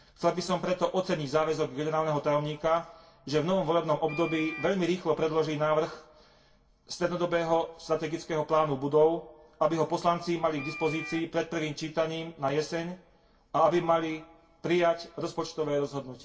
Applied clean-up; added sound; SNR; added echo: none; Wind instrument, woodwind instrument; 13 dB; reverberation time 0.2 s.